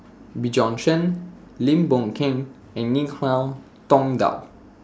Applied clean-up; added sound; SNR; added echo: none; none; none; none.